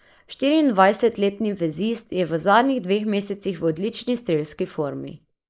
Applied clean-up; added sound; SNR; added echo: neural mask model Resemble Enhance denoiser.